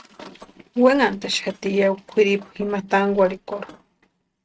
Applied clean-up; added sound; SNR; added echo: neural mask model RNNoise.